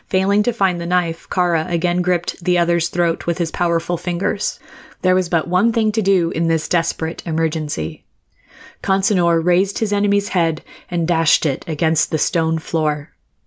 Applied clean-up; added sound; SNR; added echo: none; none; none; none.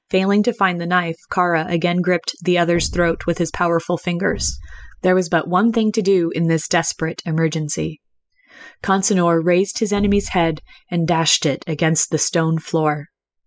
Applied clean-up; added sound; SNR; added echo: classical method spectral subtraction.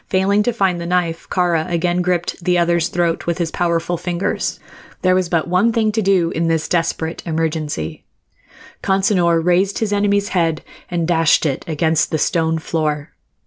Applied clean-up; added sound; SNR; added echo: neural separator model SepFormer DNS4.